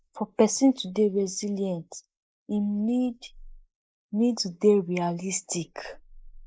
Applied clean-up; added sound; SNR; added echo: neural mask model Resemble Enhance denoiser.